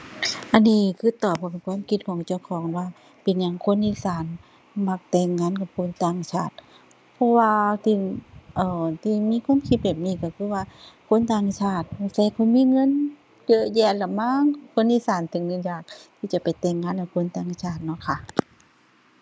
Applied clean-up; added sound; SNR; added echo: none; none; none; none.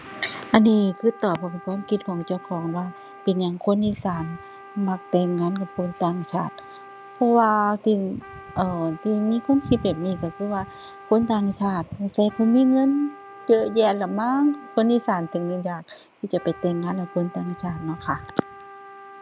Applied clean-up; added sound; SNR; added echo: none; Trumpet; 20 dB; none.